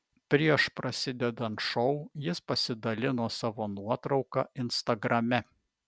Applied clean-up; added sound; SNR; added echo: none; none; none; none.